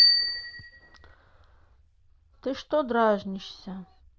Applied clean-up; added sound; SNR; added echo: neural diffusion model UNIVERSE++.